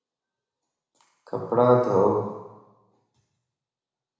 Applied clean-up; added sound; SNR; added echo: none; none; none; reverberation time 1.0 s.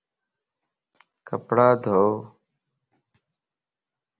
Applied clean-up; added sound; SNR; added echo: none; none; none; none.